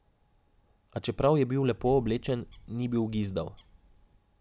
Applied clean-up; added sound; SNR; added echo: none; Bird; 18 dB; none.